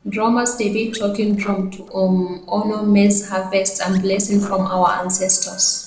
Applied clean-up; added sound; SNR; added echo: neural separator model SepFormer DNS4.